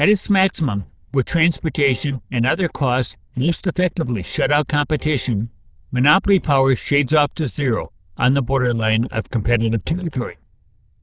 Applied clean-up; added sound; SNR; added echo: neural diffusion model UNIVERSE++.